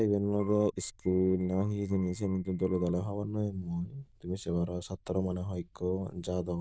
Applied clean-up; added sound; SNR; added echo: neural diffusion model UNIVERSE++.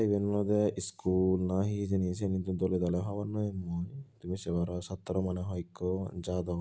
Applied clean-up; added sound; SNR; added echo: none; none; none; none.